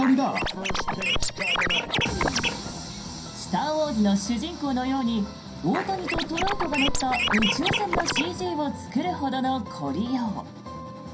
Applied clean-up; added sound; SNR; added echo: none; Scratching (performance technique); 0 dB; reverberation time 0.3 s.